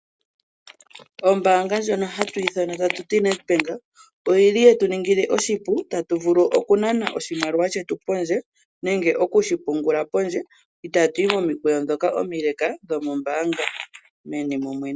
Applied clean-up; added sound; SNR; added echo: none; none; none; none.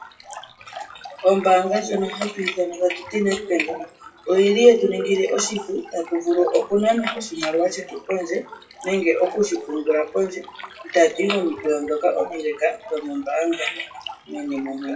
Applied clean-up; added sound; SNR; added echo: classical method WPE with log-MMSE.